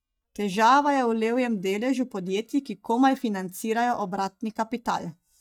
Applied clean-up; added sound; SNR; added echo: neural mask model DeepFilterNet 3.